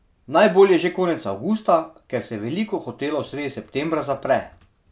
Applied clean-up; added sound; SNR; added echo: none; none; none; none.